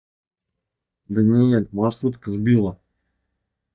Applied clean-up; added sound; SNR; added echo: neural mask model DeepFilterNet 3.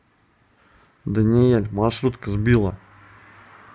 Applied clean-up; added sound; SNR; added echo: none; none; none; none.